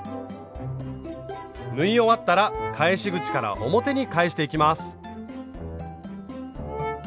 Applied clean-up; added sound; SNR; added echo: none; Brass instrument; 14 dB; none.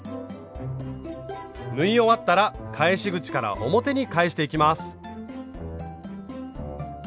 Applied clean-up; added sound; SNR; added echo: none; none; none; none.